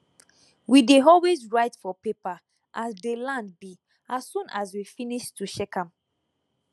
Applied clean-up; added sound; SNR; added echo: none; none; none; none.